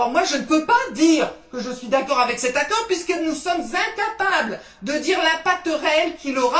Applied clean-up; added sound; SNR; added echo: none; none; none; reverberation time 0.3 s.